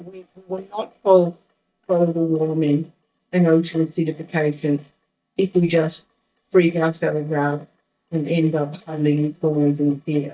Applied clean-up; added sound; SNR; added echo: neural mask model DeepFilterNet 3.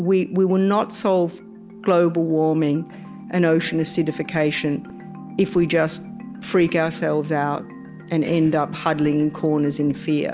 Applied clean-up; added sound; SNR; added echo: none; none; none; none.